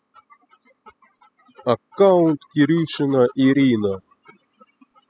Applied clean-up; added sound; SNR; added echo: classical method spectral subtraction.